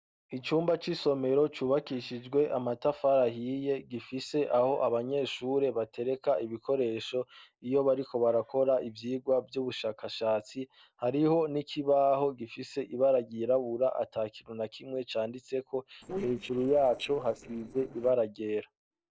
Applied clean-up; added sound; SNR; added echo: neural separator model SepFormer DNS4.